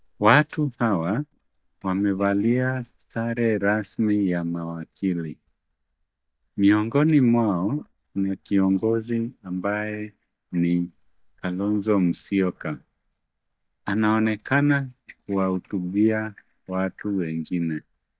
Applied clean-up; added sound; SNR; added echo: neural mask model DeepFilterNet 3.